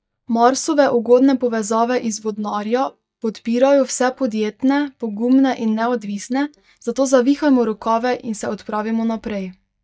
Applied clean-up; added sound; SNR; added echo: neural mask model DeepFilterNet 3.